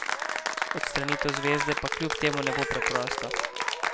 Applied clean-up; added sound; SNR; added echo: none; Applause / Cheering; -2 dB; none.